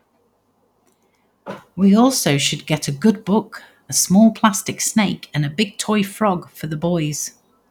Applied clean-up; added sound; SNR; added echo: none; none; none; none.